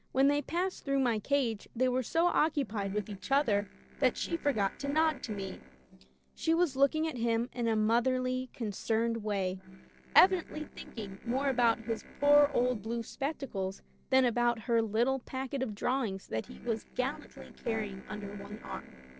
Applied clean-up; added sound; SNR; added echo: neural separator model SepFormer DNS4.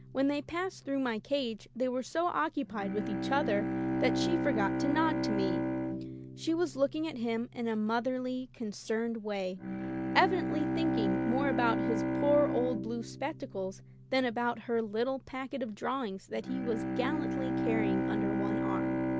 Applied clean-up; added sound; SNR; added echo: none; Bowed string instrument; 2 dB; none.